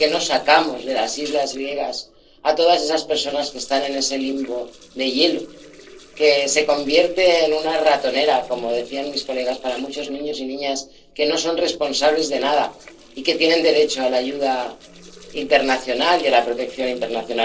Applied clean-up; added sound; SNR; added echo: neural separator model SepFormer DNS4.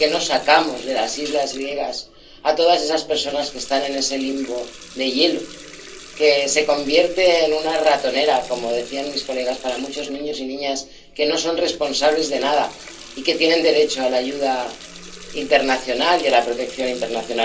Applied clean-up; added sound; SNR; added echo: none; Water tap, faucet; 17 dB; reverberation time 0.3 s.